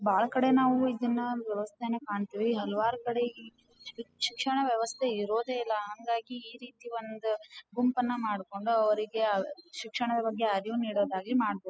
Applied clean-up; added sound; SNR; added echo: classical method spectral subtraction.